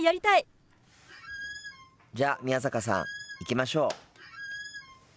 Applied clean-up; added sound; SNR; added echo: none; Squeak; 13 dB; none.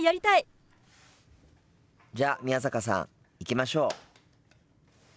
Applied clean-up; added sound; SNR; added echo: none; none; none; none.